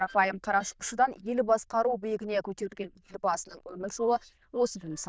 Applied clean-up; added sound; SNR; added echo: neural diffusion model UNIVERSE++.